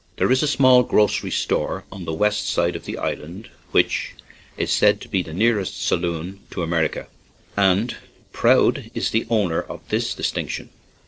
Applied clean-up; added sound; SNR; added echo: neural separator model SepFormer DNS4.